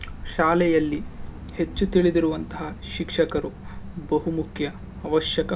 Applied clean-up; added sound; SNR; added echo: none; Drip / Water; 11 dB; reverberation time 0.3 s.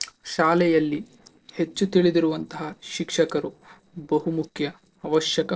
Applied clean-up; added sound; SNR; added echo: neural separator model SepFormer DNS4.